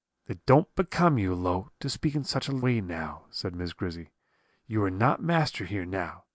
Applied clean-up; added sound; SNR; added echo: none; none; none; none.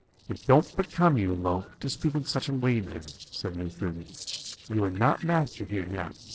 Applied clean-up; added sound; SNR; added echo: neural separator model SepFormer DNS4.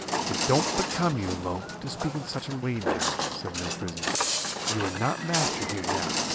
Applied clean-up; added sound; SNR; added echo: none; Walk, footsteps; -1 dB; none.